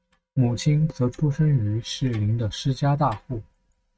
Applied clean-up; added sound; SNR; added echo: neural mask model RNNoise.